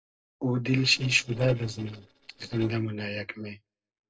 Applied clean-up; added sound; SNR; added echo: neural separator model SepFormer DNS4.